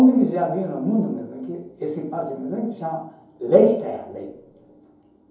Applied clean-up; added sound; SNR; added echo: none; none; none; reverberation time 2.8 s.